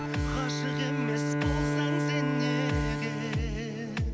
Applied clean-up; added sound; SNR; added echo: none; Bowed string instrument; -3 dB; none.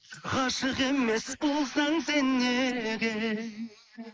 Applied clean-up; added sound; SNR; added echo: neural mask model Resemble Enhance denoiser.